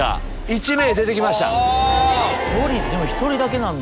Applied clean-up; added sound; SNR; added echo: none; none; none; none.